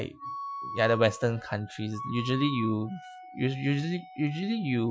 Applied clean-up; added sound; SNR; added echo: classical method Wiener filter.